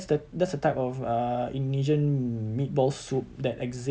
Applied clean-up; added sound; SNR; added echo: none; none; none; none.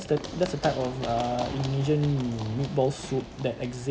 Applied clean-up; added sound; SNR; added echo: none; Run; 11 dB; none.